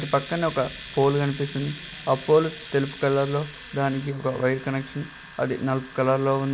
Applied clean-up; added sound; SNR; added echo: none; Domestic sounds, home sounds; 17 dB; none.